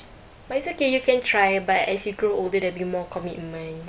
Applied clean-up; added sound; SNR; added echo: none; none; none; none.